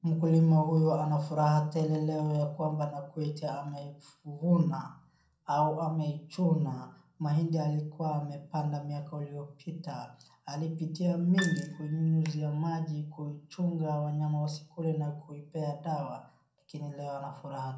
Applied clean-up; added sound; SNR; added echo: none; Piano; 12 dB; reverberation time 0.5 s.